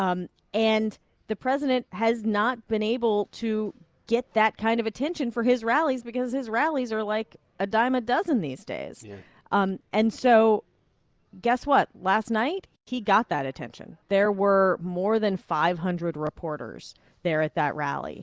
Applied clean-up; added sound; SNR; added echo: none; none; none; none.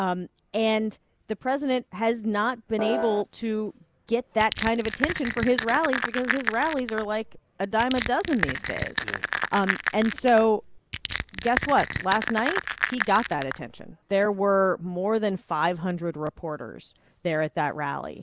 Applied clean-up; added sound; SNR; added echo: none; Crushing + Piano; 3 dB; none.